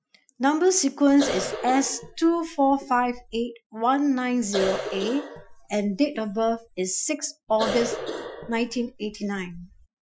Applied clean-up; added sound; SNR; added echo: classical method Wiener filter.